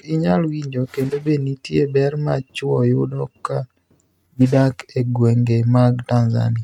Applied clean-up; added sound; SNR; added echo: neural mask model RNNoise.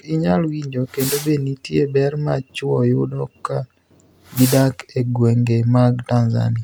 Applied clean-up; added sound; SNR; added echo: none; Fireworks; 14 dB; none.